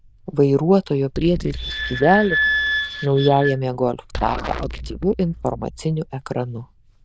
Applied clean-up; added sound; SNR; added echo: neural diffusion model UNIVERSE++.